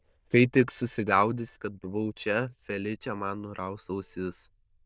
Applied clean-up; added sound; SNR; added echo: neural diffusion model UNIVERSE++.